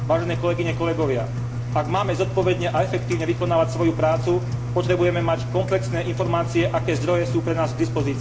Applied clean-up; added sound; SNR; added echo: none; Engine; 3 dB; reverberation time 0.8 s.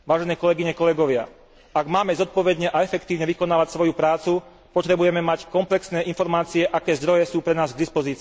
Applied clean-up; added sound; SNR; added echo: none; none; none; none.